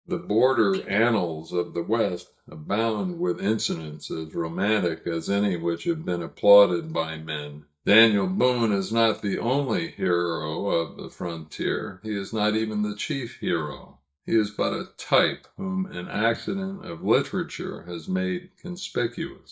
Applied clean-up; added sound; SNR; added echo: neural mask model DeepFilterNet 3.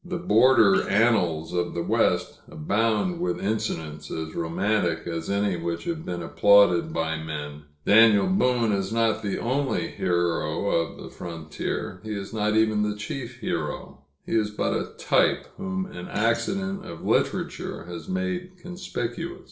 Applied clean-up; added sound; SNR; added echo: neural separator model SepFormer DNS4.